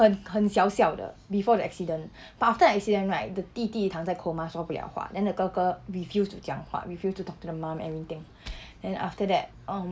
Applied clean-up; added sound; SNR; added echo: none; none; none; none.